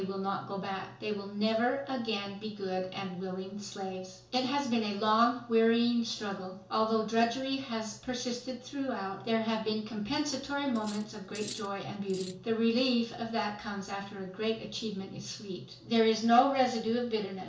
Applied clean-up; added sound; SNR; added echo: none; Cutlery, silverware; 17 dB; reverberation time 0.7 s.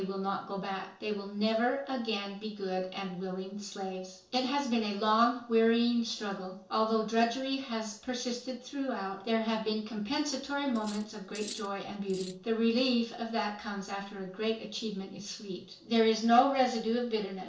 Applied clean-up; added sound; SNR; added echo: neural separator model SepFormer DNS4.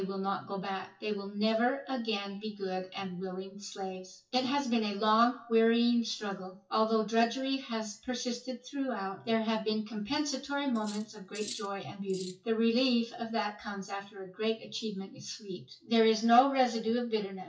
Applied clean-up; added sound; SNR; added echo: classical method WPE with log-MMSE.